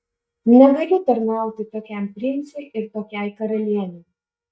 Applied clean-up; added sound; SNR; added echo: neural mask model DeepFilterNet 3.